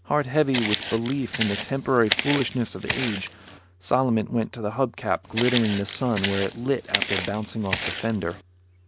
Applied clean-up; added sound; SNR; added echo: none; Walk, footsteps; 5 dB; none.